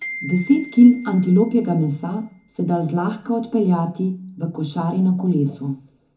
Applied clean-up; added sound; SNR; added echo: none; Glockenspiel; 19 dB; reverberation time 0.3 s.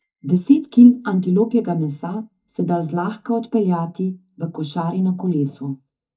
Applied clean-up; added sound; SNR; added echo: neural mask model DeepFilterNet 3.